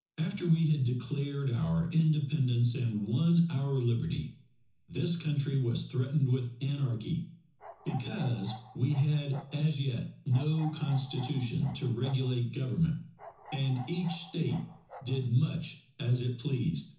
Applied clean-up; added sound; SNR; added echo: none; Bark; 19 dB; reverberation time 0.6 s.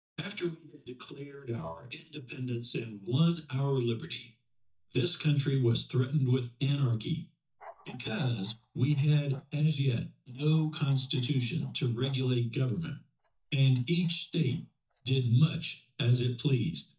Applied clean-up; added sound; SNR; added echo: neural mask model DeepFilterNet 3.